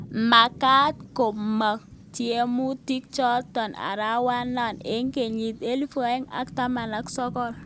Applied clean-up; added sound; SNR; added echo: none; Rain / Thunderstorm; 18 dB; none.